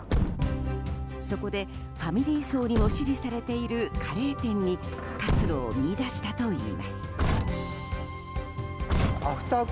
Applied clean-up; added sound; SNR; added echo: none; Truck; 3 dB; none.